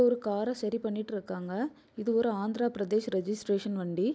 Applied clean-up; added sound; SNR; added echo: none; none; none; none.